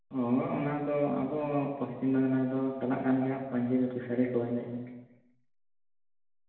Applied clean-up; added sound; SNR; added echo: none; none; none; reverberation time 1.0 s.